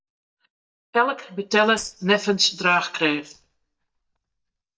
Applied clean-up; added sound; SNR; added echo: neural mask model DeepFilterNet 3.